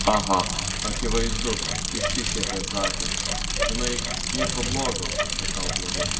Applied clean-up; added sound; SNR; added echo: none; Bicycle; -4 dB; reverberation time 1.2 s.